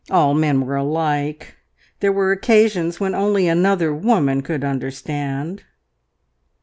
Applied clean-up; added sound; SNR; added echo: none; none; none; none.